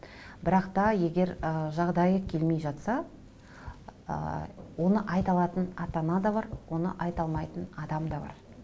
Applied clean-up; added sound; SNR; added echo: none; none; none; none.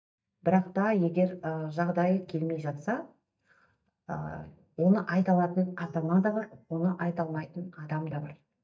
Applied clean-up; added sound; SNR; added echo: neural mask model DeepFilterNet 3.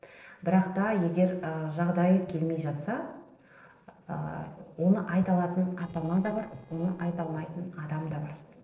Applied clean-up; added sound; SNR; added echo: neural separator model SepFormer DNS4.